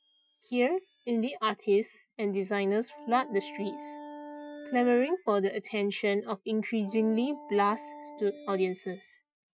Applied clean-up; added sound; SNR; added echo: classical method Wiener filter.